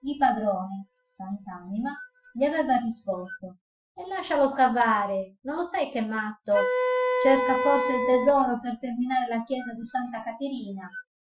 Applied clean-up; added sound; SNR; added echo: classical method Wiener filter.